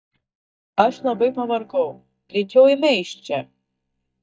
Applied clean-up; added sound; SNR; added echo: neural mask model DeepFilterNet 3.